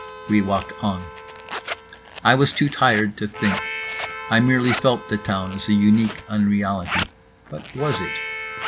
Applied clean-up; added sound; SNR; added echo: none; Zipper (clothing) + Harmonica; 9 dB; none.